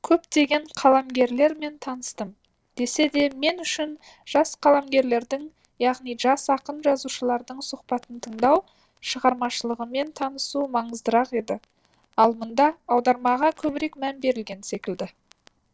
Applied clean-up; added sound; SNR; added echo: neural separator model SepFormer DNS4.